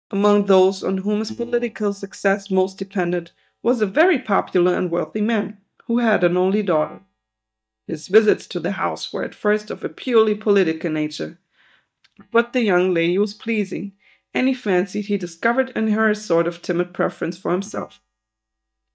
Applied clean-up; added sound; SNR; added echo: neural mask model DeepFilterNet 3.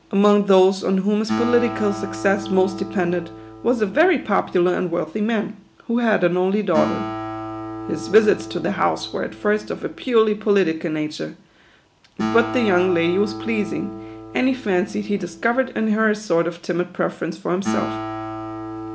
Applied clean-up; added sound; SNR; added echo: none; Acoustic guitar; 11 dB; none.